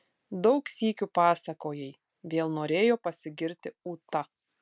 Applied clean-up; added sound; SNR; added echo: none; none; none; none.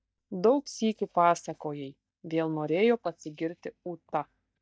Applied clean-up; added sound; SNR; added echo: neural mask model DeepFilterNet 3.